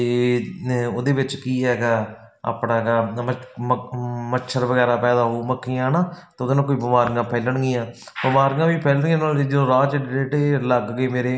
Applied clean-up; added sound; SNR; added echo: none; none; none; none.